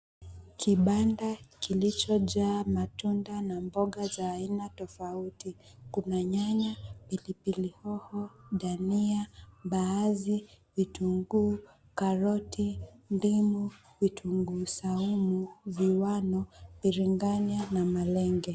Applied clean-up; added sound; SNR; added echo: none; none; none; none.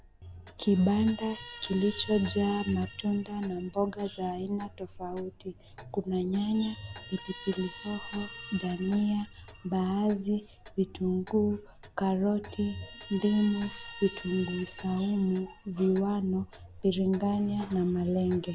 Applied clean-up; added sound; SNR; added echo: none; Guitar + Clock; 17 dB; none.